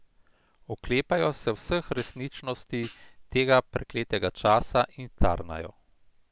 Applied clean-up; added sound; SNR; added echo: none; Hi-hat; 15 dB; none.